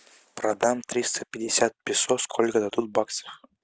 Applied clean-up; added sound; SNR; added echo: none; none; none; none.